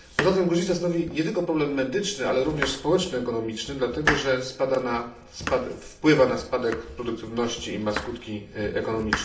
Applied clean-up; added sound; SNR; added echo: none; Domestic sounds, home sounds; 10 dB; reverberation time 0.4 s.